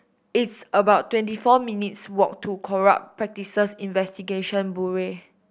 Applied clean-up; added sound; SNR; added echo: none; none; none; none.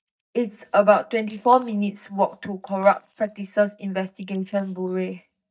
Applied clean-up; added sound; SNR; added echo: neural mask model DeepFilterNet 3.